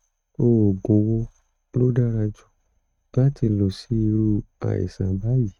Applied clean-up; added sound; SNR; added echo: neural mask model RNNoise.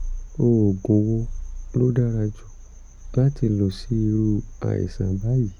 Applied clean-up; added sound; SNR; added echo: none; Purr; 12 dB; none.